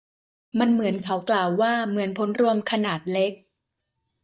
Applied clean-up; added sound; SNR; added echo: neural mask model DeepFilterNet 3.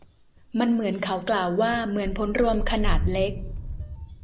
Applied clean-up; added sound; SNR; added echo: none; Engine starting / Motor vehicle (road); 4 dB; none.